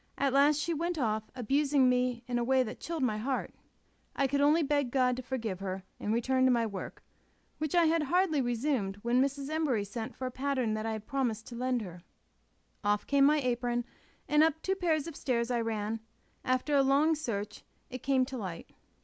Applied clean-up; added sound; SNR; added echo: none; none; none; none.